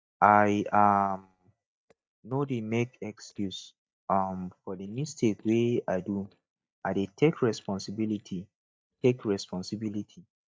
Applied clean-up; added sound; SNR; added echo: neural mask model DeepFilterNet 3.